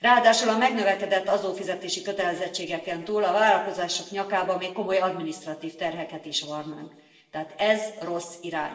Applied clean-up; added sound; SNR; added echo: none; none; none; reverberation time 0.9 s.